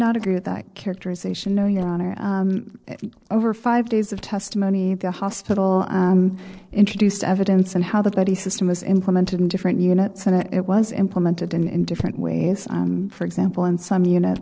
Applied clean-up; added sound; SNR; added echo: neural separator model SepFormer DNS4.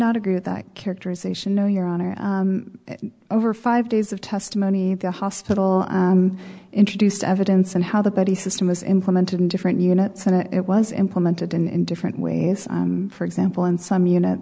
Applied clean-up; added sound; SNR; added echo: none; none; none; none.